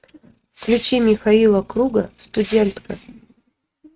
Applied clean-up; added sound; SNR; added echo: neural mask model RNNoise.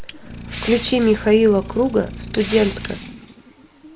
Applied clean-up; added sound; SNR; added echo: none; Crushing + Idling; 13 dB; none.